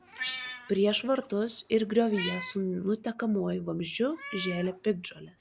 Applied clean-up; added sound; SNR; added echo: none; Meow; 13 dB; none.